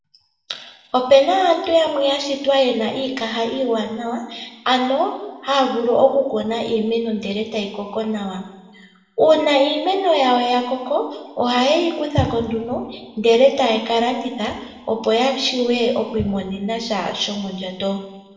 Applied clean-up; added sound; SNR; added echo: none; none; none; reverberation time 1.1 s.